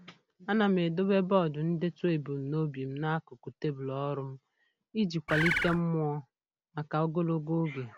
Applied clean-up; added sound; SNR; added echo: none; Bird; 0 dB; none.